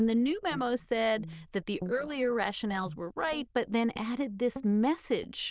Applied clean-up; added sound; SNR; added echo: neural diffusion model UNIVERSE++.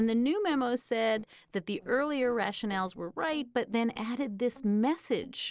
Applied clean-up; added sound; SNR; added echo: neural separator model SepFormer DNS4.